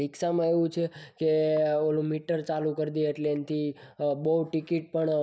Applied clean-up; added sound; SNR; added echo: none; none; none; none.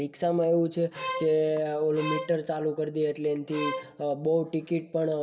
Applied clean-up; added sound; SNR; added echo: none; Bowed string instrument; 9 dB; reverberation time 2.4 s.